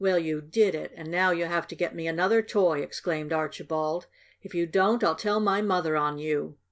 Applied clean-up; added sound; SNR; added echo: none; none; none; none.